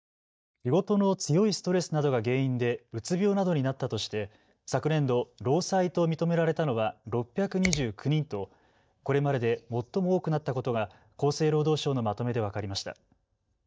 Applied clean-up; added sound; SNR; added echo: neural mask model DeepFilterNet 3.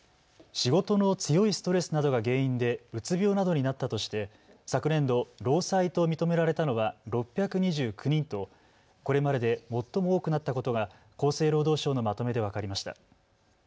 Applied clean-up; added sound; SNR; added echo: none; none; none; none.